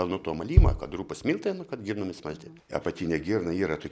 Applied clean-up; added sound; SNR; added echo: none; Bass drum; -4 dB; none.